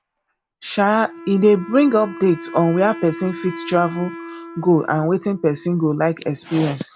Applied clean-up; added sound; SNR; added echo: none; Wind instrument, woodwind instrument; 16 dB; none.